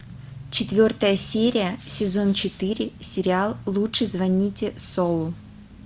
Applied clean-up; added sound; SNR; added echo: none; none; none; none.